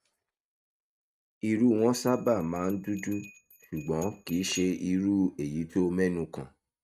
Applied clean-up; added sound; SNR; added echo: neural mask model RNNoise.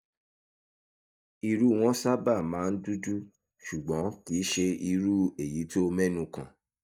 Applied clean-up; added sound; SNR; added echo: neural mask model DeepFilterNet 3.